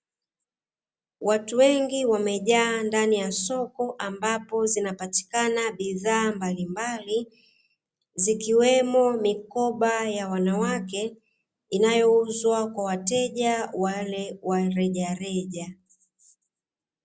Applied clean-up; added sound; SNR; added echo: none; none; none; none.